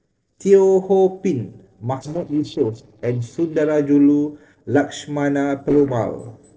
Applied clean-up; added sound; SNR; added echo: neural separator model SepFormer DNS4.